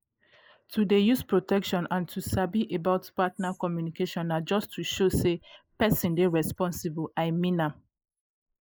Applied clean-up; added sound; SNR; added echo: neural mask model Resemble Enhance denoiser.